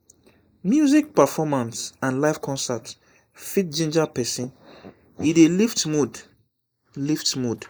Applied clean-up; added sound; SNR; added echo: neural mask model Resemble Enhance denoiser.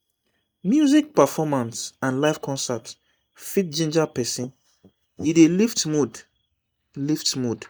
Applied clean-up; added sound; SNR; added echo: neural mask model DeepFilterNet 3.